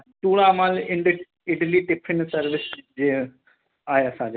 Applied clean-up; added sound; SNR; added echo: none; none; none; none.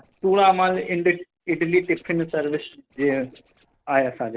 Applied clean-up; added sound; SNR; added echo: neural separator model SepFormer DNS4.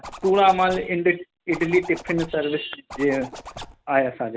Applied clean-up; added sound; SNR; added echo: none; Zipper (clothing); 17 dB; none.